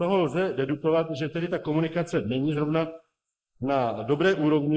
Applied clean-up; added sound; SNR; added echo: neural mask model Resemble Enhance denoiser.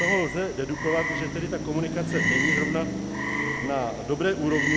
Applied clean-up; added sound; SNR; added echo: none; Car passing by / Traffic noise, roadway noise / Engine + Frog; 0 dB; none.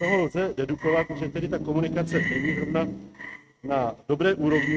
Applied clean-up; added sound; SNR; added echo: neural mask model RNNoise.